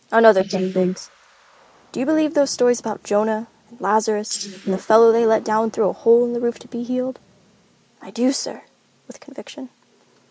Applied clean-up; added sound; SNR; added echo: neural mask model Resemble Enhance denoiser.